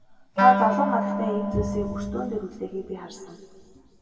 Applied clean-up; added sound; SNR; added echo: none; Wind instrument, woodwind instrument; 1 dB; reverberation time 2.1 s.